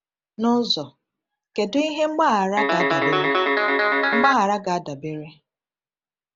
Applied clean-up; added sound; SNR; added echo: none; Guitar; -4 dB; none.